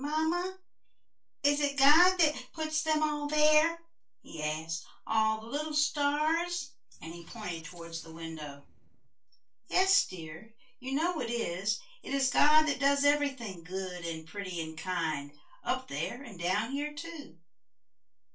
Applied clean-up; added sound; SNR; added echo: neural separator model SepFormer DNS4.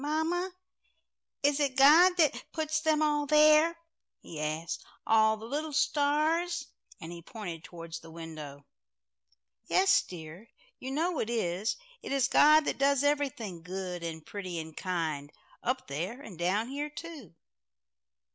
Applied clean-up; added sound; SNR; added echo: none; none; none; none.